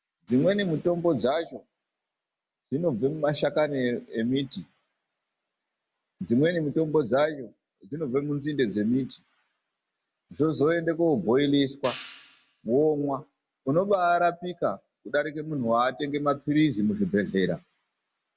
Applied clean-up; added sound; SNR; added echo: none; Hi-hat; 19 dB; none.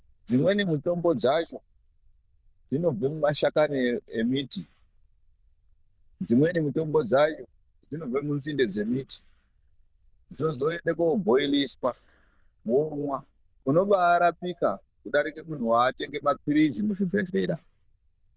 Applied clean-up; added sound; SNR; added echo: neural diffusion model UNIVERSE++.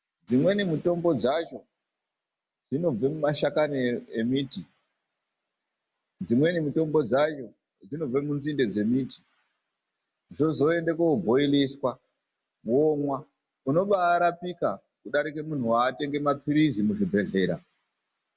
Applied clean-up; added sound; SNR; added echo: none; none; none; none.